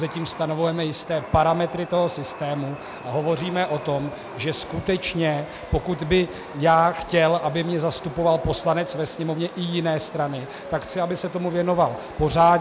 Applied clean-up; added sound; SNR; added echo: none; Chatter / Subway, metro, underground; 14 dB; none.